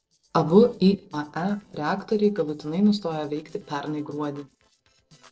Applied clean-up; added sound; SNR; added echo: neural separator model SepFormer DNS4.